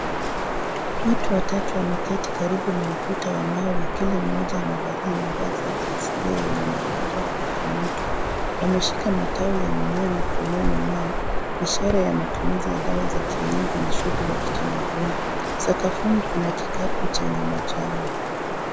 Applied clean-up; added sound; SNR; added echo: none; Cricket + Wind; -3 dB; none.